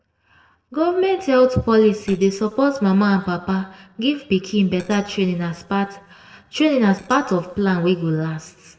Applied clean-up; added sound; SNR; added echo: neural separator model SepFormer DNS4.